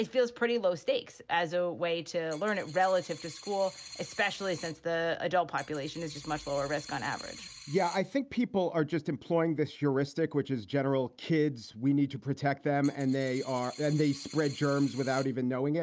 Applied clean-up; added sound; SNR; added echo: none; Coin (dropping); 17 dB; none.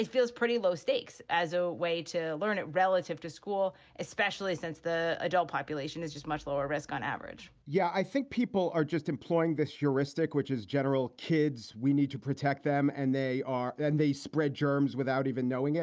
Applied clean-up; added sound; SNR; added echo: none; none; none; none.